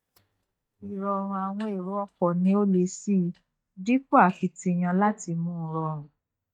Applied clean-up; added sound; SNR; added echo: neural mask model DeepFilterNet 3.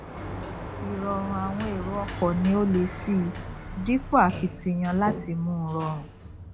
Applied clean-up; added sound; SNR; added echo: none; Sliding door; 9 dB; none.